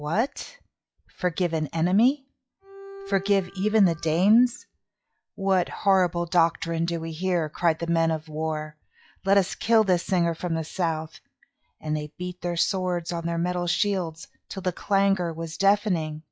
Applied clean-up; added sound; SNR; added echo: classical method log-MMSE.